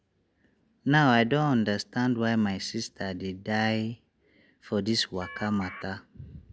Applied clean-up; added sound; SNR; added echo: none; Telephone; 13 dB; none.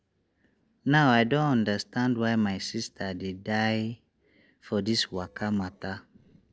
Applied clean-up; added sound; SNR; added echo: neural separator model SepFormer DNS4.